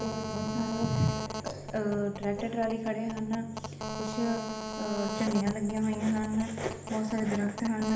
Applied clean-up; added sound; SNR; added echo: none; Telephone; 8 dB; reverberation time 1.0 s.